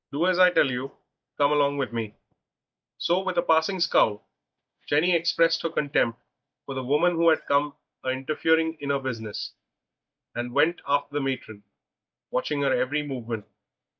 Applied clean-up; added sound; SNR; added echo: neural mask model DeepFilterNet 3.